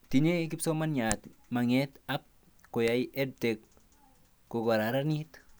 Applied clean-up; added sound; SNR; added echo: none; Hands; 19 dB; none.